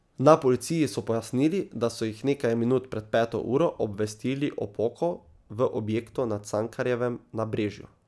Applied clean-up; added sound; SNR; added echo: none; none; none; none.